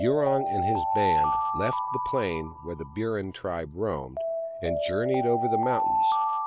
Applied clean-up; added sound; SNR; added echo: none; Alarm; -2 dB; none.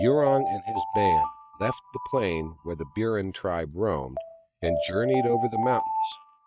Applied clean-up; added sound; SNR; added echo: neural mask model RNNoise.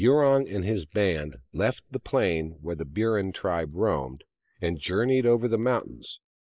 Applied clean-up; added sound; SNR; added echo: neural mask model Resemble Enhance denoiser.